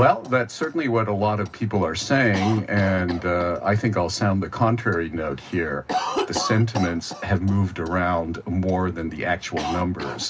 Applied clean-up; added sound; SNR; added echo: none; Cough; 11 dB; reverberation time 0.4 s.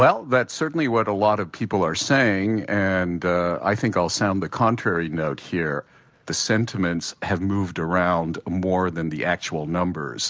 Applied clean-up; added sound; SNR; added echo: none; none; none; none.